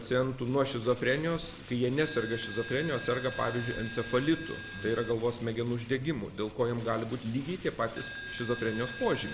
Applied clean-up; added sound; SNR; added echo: none; Coin (dropping); 11 dB; none.